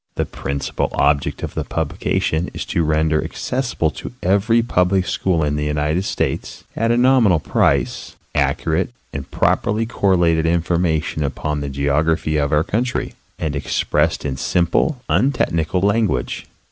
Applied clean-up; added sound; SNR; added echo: none; none; none; none.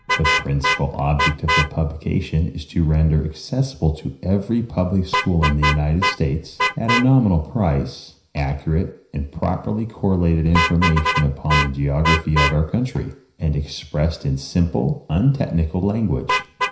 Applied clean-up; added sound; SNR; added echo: none; Vehicle horn, car horn, honking; 6 dB; reverberation time 0.5 s.